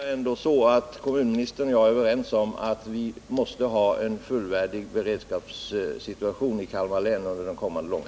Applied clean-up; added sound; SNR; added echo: none; none; none; none.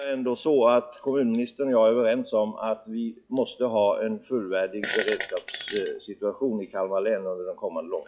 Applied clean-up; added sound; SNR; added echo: classical method log-MMSE.